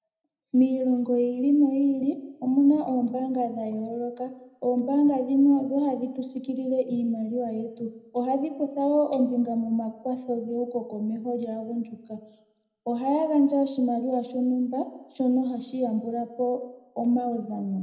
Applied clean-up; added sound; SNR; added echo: none; none; none; reverberation time 0.8 s.